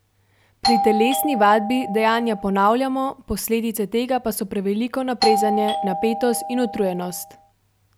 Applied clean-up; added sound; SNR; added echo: none; Doorbell; 3 dB; none.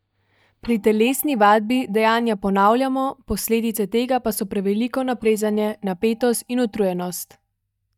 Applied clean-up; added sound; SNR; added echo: neural mask model DeepFilterNet 3.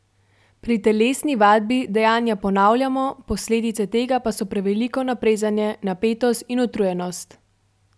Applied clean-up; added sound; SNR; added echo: none; none; none; none.